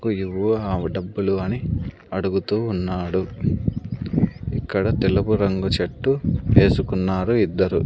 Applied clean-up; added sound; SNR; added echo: none; none; none; none.